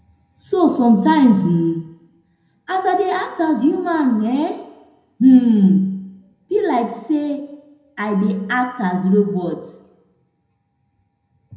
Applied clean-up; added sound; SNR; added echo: none; none; none; reverberation time 0.7 s.